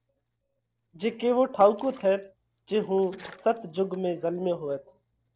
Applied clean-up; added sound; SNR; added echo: neural separator model SepFormer DNS4.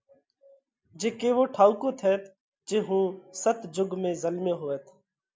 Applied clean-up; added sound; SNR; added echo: none; none; none; none.